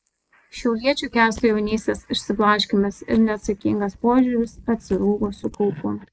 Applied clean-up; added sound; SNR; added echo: neural mask model Resemble Enhance denoiser.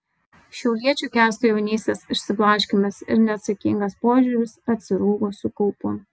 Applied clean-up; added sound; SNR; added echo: none; none; none; none.